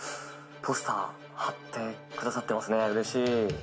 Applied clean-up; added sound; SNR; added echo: none; none; none; reverberation time 0.2 s.